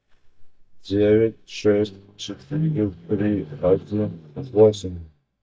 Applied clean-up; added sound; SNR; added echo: neural mask model DeepFilterNet 3.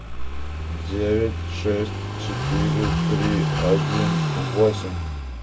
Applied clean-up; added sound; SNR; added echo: none; Car passing by / Idling; -1 dB; reverberation time 0.2 s.